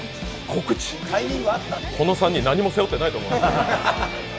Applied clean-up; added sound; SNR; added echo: none; none; none; none.